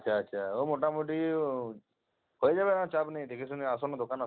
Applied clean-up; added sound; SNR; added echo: none; none; none; none.